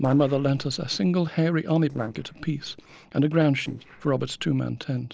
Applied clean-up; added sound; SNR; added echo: neural separator model SepFormer DNS4.